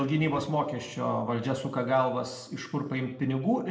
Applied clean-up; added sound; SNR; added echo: neural separator model SepFormer DNS4.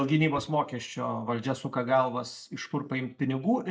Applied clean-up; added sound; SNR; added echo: neural mask model DeepFilterNet 3.